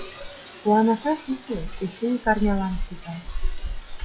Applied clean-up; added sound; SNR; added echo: classical method log-MMSE.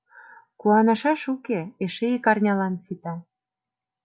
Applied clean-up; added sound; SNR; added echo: none; none; none; none.